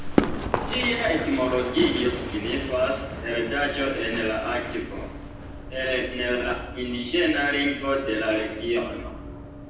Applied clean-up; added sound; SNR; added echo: none; Run; 6 dB; reverberation time 0.9 s.